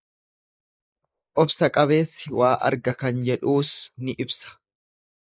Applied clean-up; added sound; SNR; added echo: neural mask model Resemble Enhance denoiser.